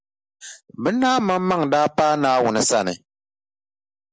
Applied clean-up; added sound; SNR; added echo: none; none; none; none.